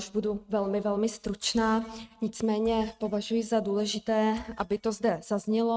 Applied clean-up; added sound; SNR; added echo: neural mask model RNNoise.